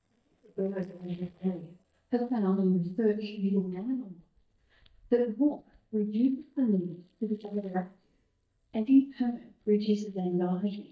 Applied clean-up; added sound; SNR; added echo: neural mask model DeepFilterNet 3.